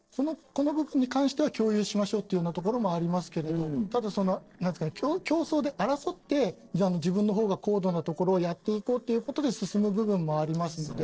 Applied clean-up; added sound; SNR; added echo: neural separator model SepFormer DNS4.